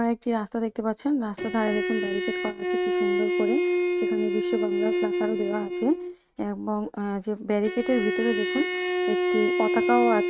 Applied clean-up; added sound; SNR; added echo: neural mask model RNNoise.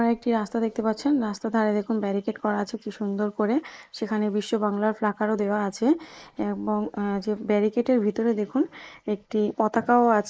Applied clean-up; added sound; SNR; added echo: neural mask model Resemble Enhance denoiser.